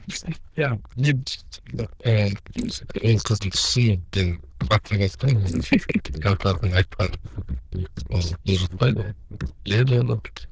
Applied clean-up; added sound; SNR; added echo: neural diffusion model UNIVERSE++.